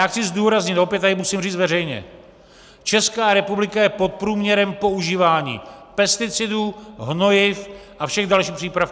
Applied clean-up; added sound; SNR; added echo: none; none; none; none.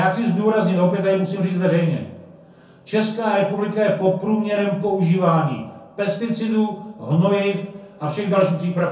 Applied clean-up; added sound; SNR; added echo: none; none; none; reverberation time 0.5 s.